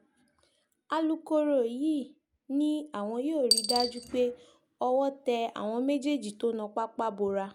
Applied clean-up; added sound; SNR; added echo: none; Coin (dropping); 4 dB; none.